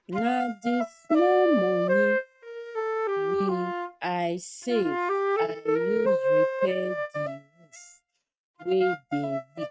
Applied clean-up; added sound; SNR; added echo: neural mask model RNNoise.